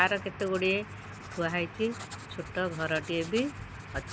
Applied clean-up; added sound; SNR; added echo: none; Writing; 19 dB; none.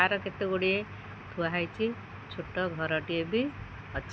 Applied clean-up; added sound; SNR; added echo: none; none; none; none.